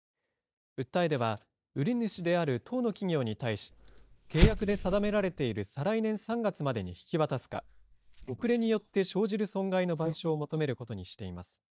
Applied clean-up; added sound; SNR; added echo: neural mask model DeepFilterNet 3.